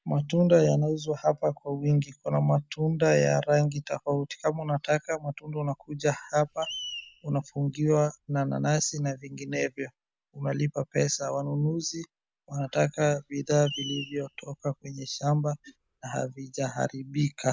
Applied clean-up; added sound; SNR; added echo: none; Screech; 17 dB; none.